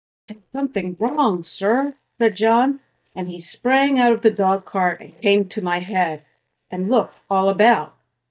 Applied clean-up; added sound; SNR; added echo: neural mask model DeepFilterNet 3.